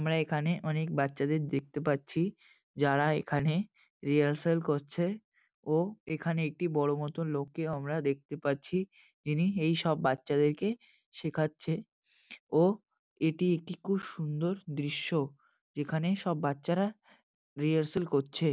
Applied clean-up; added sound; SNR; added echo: none; none; none; none.